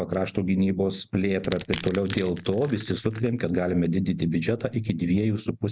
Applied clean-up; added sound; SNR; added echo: none; Crushing; 17 dB; none.